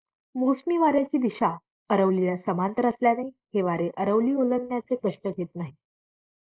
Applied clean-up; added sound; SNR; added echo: neural mask model Resemble Enhance denoiser.